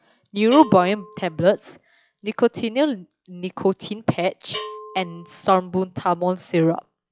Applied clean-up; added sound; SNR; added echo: classical method log-MMSE.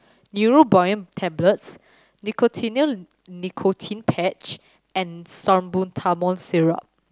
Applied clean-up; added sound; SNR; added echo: none; none; none; none.